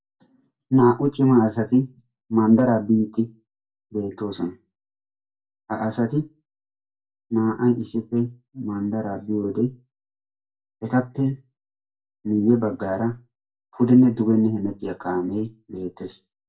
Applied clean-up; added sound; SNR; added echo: none; none; none; reverberation time 0.2 s.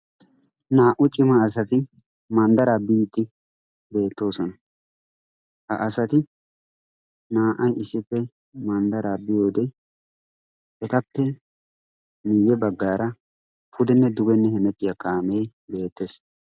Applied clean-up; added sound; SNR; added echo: none; none; none; none.